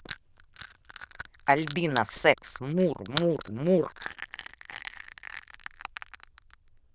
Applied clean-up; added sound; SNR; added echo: neural diffusion model UNIVERSE++.